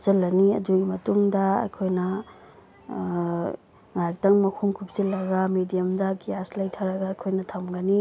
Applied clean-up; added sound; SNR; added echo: none; none; none; none.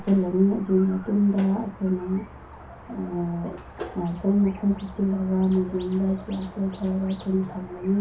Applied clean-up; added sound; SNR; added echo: none; Squeak; 17 dB; reverberation time 0.3 s.